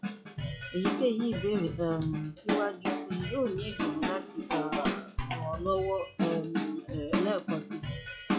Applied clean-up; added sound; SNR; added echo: classical method log-MMSE.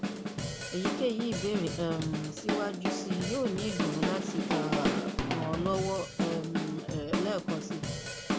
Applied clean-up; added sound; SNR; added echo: none; Drum kit; -1 dB; none.